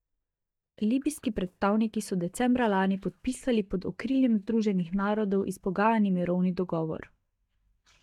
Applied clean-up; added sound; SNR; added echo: neural mask model DeepFilterNet 3.